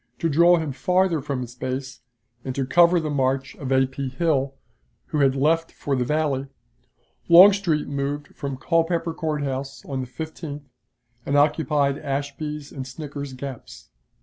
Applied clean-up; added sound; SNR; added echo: none; none; none; none.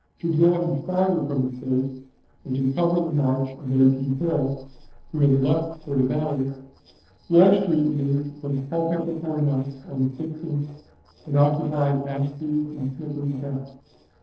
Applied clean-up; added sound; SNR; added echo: neural separator model SepFormer DNS4.